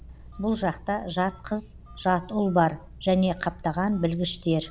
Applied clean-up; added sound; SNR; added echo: none; Telephone; 18 dB; none.